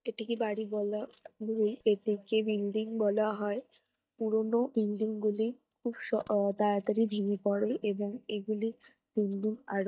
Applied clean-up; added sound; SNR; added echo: neural mask model DeepFilterNet 3.